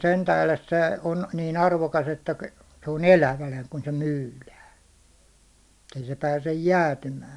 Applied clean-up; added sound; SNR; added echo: none; none; none; none.